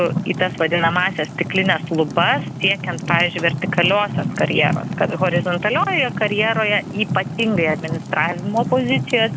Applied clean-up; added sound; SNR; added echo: none; Fire; 6 dB; none.